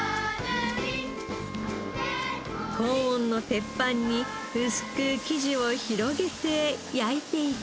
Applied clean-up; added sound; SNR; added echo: none; Wind instrument, woodwind instrument; 16 dB; none.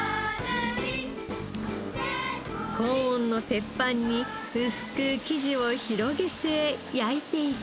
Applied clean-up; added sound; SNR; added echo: none; none; none; none.